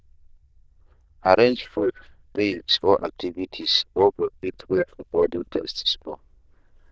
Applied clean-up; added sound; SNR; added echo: neural diffusion model UNIVERSE++.